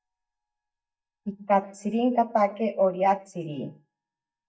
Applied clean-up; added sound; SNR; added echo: neural mask model DeepFilterNet 3.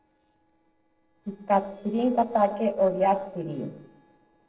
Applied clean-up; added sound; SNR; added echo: neural separator model SepFormer DNS4.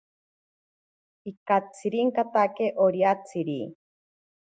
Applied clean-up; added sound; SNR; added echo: none; none; none; none.